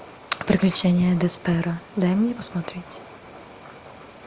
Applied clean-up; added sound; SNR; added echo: none; none; none; none.